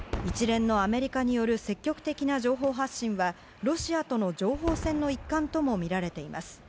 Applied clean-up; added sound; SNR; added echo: none; Fireworks; 13 dB; none.